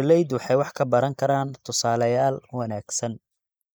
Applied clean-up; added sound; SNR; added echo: neural mask model Resemble Enhance denoiser.